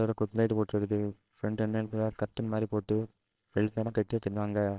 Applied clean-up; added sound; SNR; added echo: neural separator model SepFormer WHAMR!.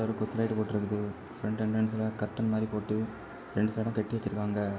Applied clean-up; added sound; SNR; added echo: none; none; none; none.